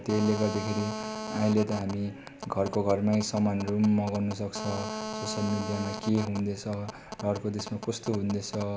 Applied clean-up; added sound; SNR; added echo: none; Telephone; 9 dB; none.